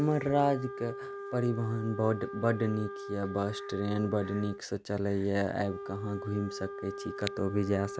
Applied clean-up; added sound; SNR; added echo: none; Wind instrument, woodwind instrument; 10 dB; none.